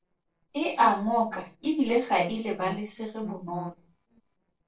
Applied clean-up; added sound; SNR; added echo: neural separator model SepFormer DNS4.